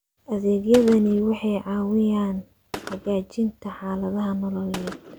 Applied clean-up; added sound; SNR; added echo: none; Gunshot, gunfire; 17 dB; none.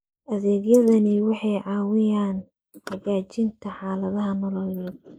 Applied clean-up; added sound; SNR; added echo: neural mask model Resemble Enhance denoiser.